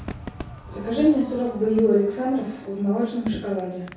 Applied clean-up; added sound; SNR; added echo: none; Crowd / Fireworks; 16 dB; reverberation time 0.6 s.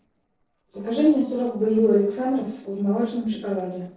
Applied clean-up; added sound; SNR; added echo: neural separator model SepFormer DNS4.